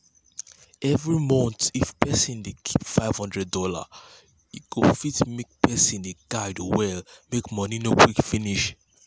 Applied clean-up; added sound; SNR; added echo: none; none; none; none.